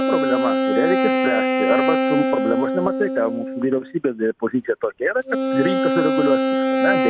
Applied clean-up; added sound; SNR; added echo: none; Wind instrument, woodwind instrument; -2 dB; none.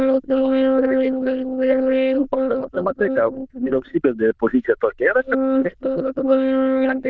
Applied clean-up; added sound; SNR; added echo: neural diffusion model UNIVERSE++.